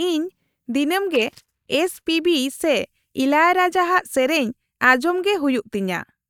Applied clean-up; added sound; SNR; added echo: neural mask model DeepFilterNet 3.